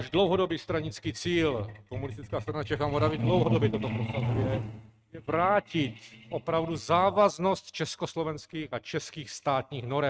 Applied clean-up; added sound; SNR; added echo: neural mask model RNNoise.